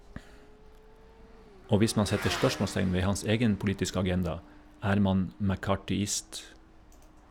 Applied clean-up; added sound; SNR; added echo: none; Motorcycle / Accelerating, revving, vroom; 16 dB; none.